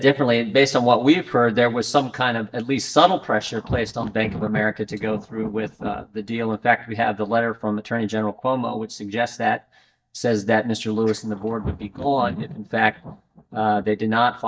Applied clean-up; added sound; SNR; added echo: neural mask model DeepFilterNet 3.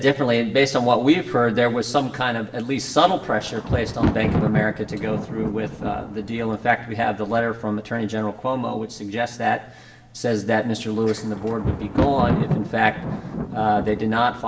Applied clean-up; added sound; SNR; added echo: none; Thunder; 7 dB; reverberation time 0.7 s.